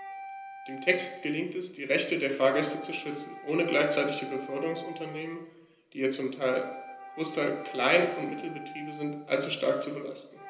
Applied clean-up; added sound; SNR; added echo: none; Wind instrument, woodwind instrument; 14 dB; reverberation time 0.8 s.